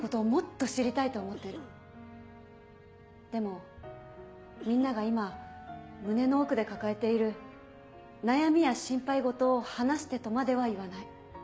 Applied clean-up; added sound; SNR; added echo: none; Cough; 20 dB; none.